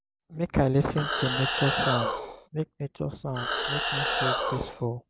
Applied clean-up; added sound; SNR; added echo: none; Animal; 0 dB; none.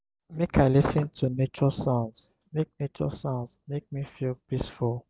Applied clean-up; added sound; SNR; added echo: none; none; none; none.